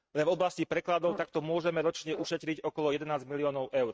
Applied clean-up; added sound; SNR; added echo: neural mask model RNNoise.